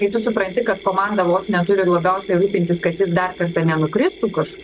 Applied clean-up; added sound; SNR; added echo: none; Mechanisms; 18 dB; none.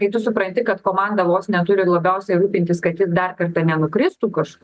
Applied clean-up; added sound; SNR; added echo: none; none; none; none.